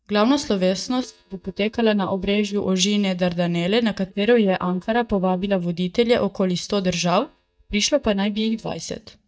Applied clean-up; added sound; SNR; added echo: neural mask model DeepFilterNet 3.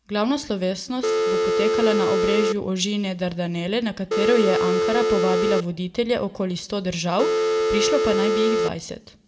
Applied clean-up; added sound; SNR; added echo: none; Telephone; -4 dB; reverberation time 0.8 s.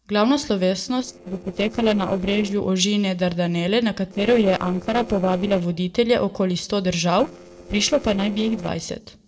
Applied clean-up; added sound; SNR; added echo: neural separator model SepFormer DNS4.